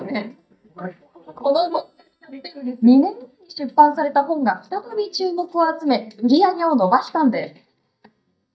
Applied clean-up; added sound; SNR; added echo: neural mask model DeepFilterNet 3.